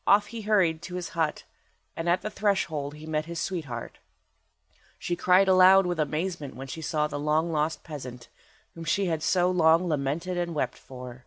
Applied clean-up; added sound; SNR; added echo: none; none; none; none.